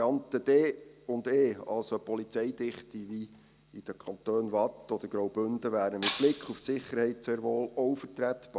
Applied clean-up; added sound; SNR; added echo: none; Shatter; 8 dB; none.